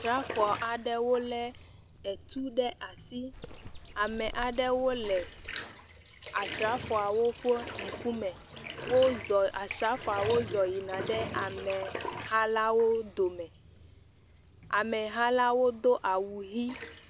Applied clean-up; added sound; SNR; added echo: none; Bathtub (filling or washing) + Bird; 12 dB; none.